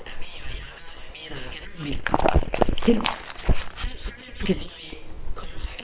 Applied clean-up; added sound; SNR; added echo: neural separator model SepFormer WHAM!.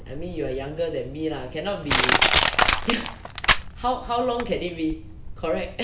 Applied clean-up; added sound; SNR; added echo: none; Crushing; -2 dB; none.